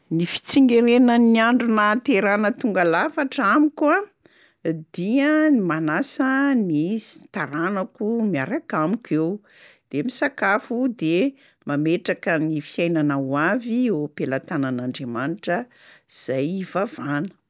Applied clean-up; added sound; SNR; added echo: none; none; none; none.